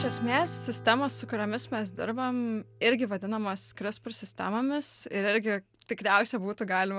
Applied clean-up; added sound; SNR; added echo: none; Acoustic guitar / Strum; 16 dB; none.